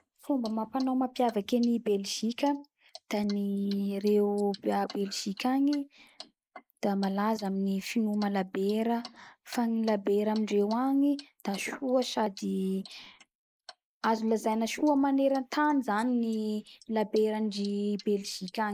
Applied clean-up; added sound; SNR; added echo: neural mask model Resemble Enhance denoiser.